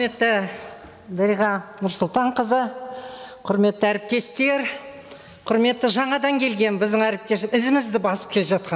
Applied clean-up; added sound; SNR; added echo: none; none; none; none.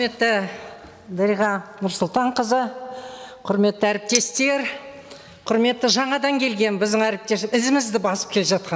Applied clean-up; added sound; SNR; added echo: none; Chink, clink; 12 dB; none.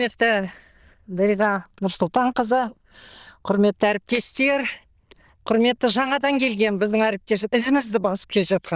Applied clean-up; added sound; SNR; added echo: neural diffusion model UNIVERSE++.